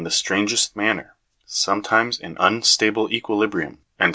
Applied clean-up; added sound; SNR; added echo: none; none; none; none.